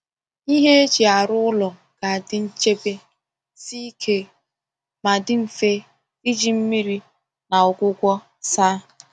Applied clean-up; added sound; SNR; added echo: none; none; none; none.